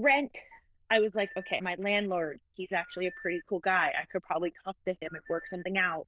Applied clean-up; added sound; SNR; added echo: neural diffusion model UNIVERSE++.